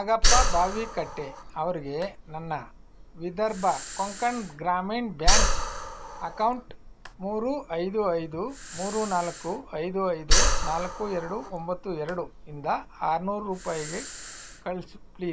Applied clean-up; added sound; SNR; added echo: none; Breathing; -1 dB; none.